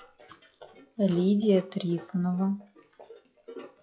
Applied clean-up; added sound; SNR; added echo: classical method log-MMSE.